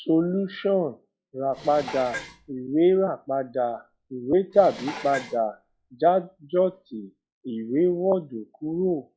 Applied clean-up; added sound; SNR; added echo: classical method log-MMSE.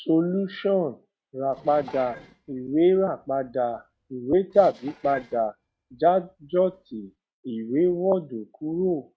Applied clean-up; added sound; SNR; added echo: neural mask model RNNoise.